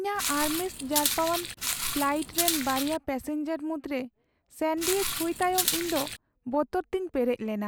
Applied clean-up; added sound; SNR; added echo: none; Walk, footsteps; 1 dB; none.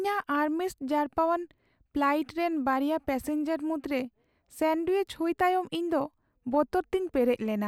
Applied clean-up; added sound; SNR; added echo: none; none; none; none.